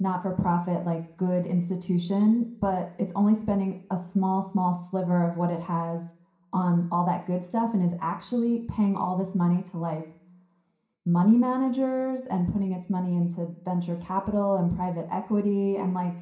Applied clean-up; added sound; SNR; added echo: none; none; none; reverberation time 0.5 s.